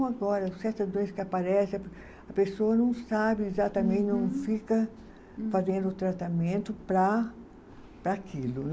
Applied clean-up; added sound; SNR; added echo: none; none; none; none.